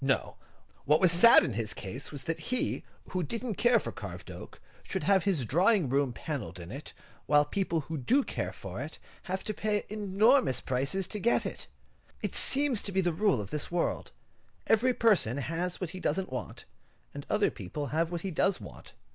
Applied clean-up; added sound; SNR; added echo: none; none; none; none.